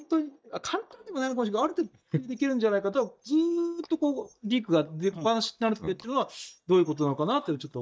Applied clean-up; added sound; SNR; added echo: neural mask model DeepFilterNet 3.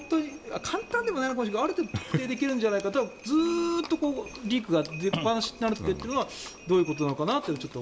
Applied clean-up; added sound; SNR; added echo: none; Livestock, farm animals, working animals; 17 dB; none.